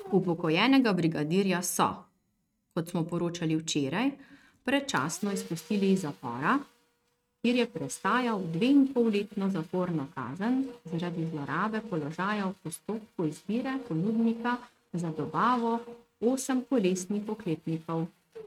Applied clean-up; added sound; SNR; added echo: neural mask model RNNoise.